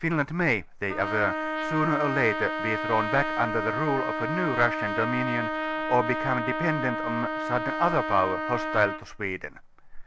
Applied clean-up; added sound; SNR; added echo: none; Trumpet; 3 dB; none.